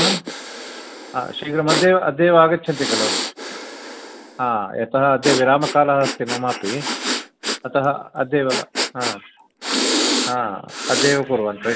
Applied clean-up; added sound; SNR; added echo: none; Breathing; 5 dB; none.